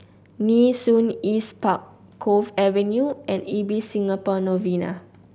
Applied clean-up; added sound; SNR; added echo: none; none; none; none.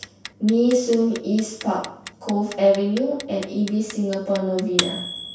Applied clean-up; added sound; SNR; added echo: none; Clock; 12 dB; reverberation time 0.7 s.